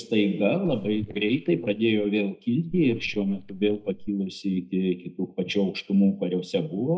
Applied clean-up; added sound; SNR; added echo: neural mask model DeepFilterNet 3.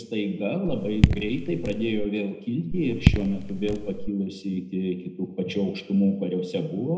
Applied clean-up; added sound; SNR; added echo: none; Raindrop / Drip; -2 dB; reverberation time 0.8 s.